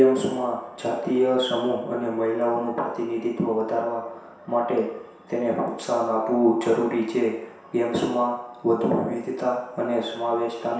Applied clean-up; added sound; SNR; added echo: none; none; none; reverberation time 0.7 s.